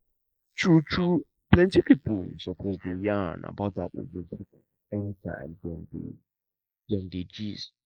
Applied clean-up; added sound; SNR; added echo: neural mask model Resemble Enhance denoiser.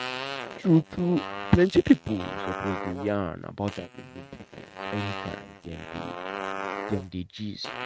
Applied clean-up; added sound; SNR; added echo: neural mask model RNNoise.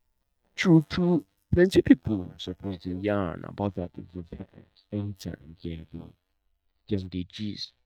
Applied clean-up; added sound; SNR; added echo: neural mask model DeepFilterNet 3.